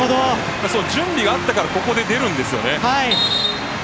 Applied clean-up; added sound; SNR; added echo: none; none; none; none.